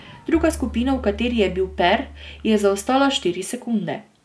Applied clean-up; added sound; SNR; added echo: none; Bowed string instrument + Crowd / Fireworks; 16 dB; none.